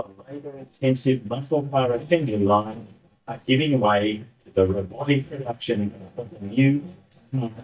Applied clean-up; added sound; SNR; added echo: neural mask model DeepFilterNet 3.